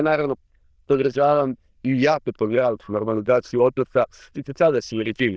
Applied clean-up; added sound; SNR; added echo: neural diffusion model UNIVERSE++.